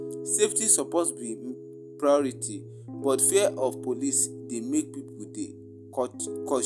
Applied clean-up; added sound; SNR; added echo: none; Piano; 11 dB; none.